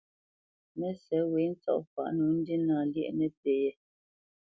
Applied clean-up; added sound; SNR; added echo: none; none; none; none.